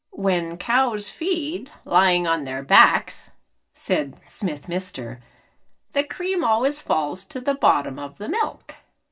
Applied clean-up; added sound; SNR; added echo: none; none; none; reverberation time 0.2 s.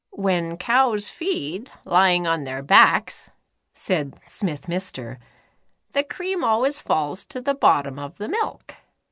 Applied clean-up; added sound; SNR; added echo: none; none; none; none.